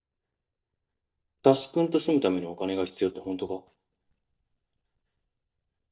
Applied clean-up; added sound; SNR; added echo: neural mask model DeepFilterNet 3.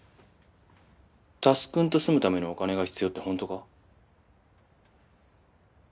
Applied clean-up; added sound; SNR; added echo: none; none; none; none.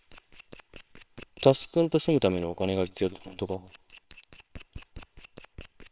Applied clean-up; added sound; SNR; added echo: neural separator model SepFormer WHAMR!.